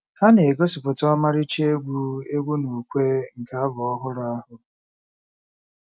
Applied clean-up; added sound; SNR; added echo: none; none; none; none.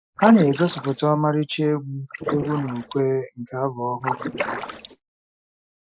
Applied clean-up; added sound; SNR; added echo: neural mask model Resemble Enhance denoiser.